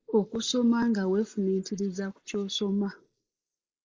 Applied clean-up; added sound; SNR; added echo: neural mask model Resemble Enhance denoiser.